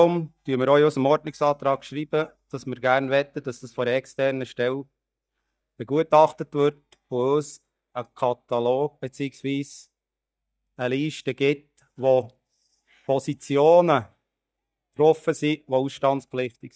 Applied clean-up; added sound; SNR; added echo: neural mask model DeepFilterNet 3.